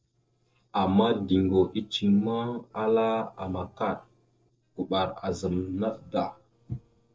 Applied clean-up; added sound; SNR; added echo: neural separator model SepFormer DNS4.